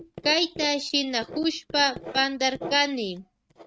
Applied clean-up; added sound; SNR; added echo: neural mask model RNNoise.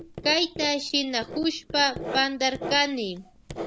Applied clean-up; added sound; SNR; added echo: none; Writing; 12 dB; none.